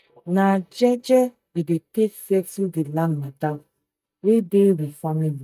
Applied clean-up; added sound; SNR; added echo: neural mask model DeepFilterNet 3.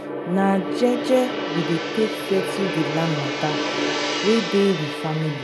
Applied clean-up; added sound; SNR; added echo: none; Gong; 3 dB; none.